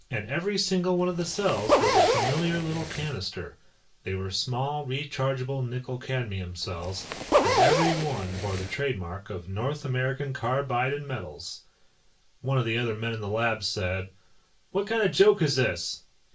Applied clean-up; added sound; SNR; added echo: none; Zipper (clothing); -3 dB; reverberation time 0.2 s.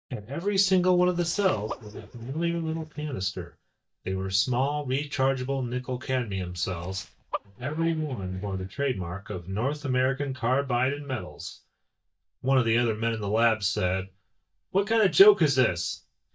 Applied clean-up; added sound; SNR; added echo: neural mask model DeepFilterNet 3.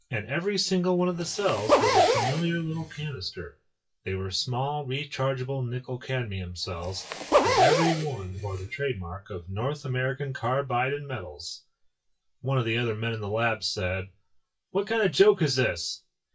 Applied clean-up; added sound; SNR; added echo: classical method WPE with log-MMSE.